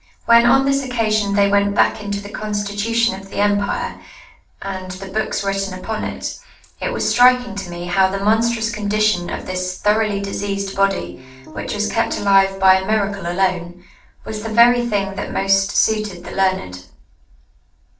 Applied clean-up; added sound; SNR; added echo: neural separator model SepFormer DNS4.